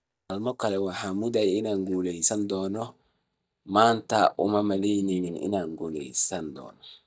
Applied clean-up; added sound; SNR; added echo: neural mask model DeepFilterNet 3.